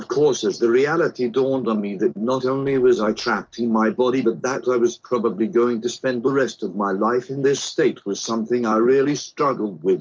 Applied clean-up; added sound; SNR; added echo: neural separator model SepFormer DNS4.